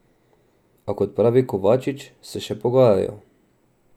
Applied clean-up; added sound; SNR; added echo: none; none; none; none.